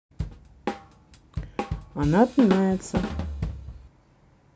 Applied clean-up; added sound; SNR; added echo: none; Drum / Drum kit; 5 dB; none.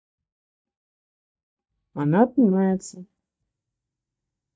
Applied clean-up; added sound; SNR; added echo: neural mask model DeepFilterNet 3.